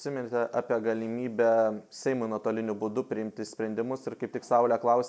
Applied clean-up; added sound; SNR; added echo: none; none; none; none.